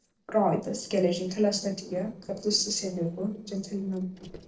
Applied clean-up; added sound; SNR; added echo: neural separator model SepFormer DNS4.